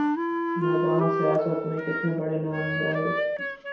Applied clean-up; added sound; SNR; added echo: none; Wind instrument, woodwind instrument; 0 dB; reverberation time 0.7 s.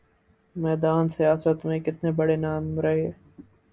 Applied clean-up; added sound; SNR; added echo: none; none; none; none.